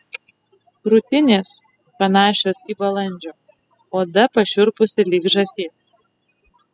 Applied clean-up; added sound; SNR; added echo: classical method spectral subtraction.